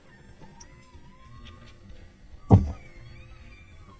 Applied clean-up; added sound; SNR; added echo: neural mask model DeepFilterNet 3.